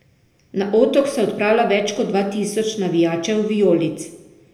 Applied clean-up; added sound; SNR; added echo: none; none; none; reverberation time 0.7 s.